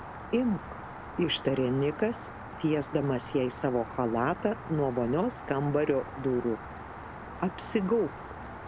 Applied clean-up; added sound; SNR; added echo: none; Rain; 12 dB; none.